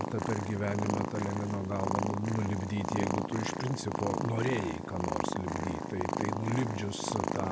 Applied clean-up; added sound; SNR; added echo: none; Purr; 0 dB; none.